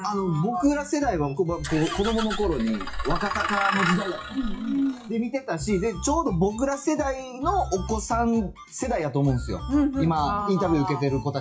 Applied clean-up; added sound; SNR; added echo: classical method WPE with log-MMSE.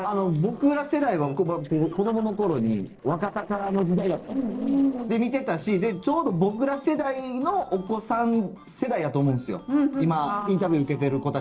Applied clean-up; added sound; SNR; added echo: neural separator model SepFormer DNS4.